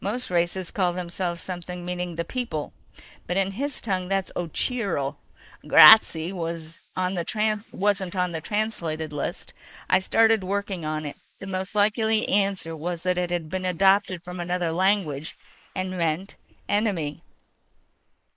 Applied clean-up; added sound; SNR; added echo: neural mask model Resemble Enhance denoiser.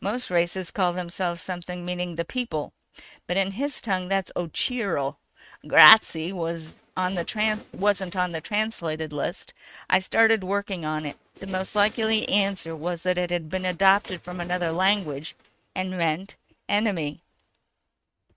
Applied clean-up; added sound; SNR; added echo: neural mask model RNNoise.